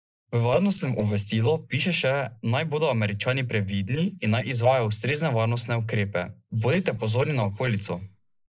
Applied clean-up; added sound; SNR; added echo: neural mask model Resemble Enhance denoiser.